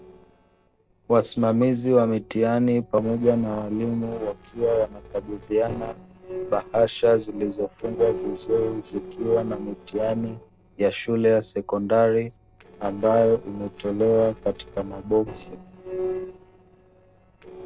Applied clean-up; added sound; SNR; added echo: neural separator model SepFormer DNS4.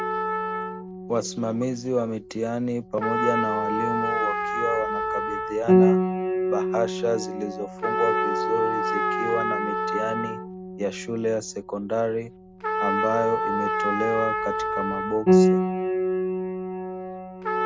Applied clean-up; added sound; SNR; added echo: none; Piano + Trumpet; -4 dB; none.